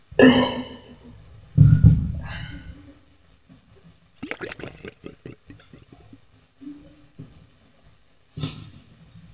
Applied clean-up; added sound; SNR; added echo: none; Gurgling / Liquid; 16 dB; reverberation time 0.9 s.